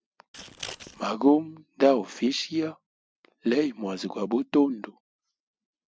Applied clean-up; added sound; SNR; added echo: none; Scissors; 14 dB; none.